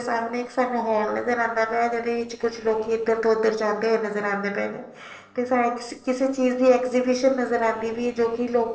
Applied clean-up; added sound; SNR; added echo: neural separator model SepFormer DNS4.